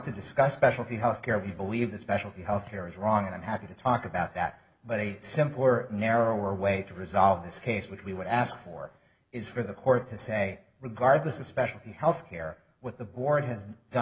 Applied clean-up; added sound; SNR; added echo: none; none; none; none.